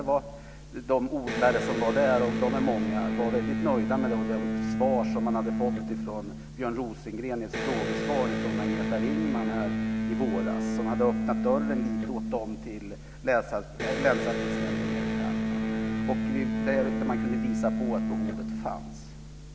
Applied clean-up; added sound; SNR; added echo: none; Electric guitar; -1 dB; none.